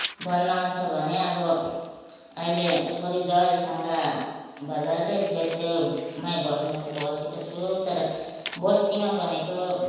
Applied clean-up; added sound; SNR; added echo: none; Tearing; 12 dB; reverberation time 1.2 s.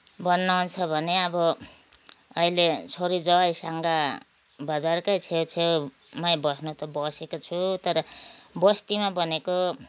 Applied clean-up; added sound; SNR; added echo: none; none; none; none.